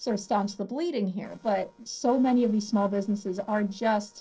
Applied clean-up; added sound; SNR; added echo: neural separator model SepFormer DNS4.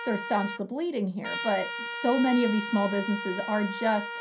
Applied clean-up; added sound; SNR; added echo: none; Trumpet; 8 dB; reverberation time 0.3 s.